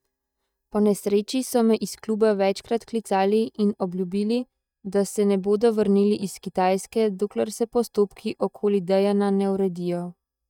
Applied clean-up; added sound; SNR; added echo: neural mask model DeepFilterNet 3.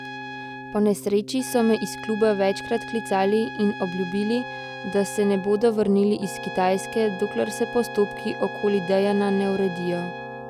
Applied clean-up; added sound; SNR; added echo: none; Trumpet + Keyboard (musical); 11 dB; none.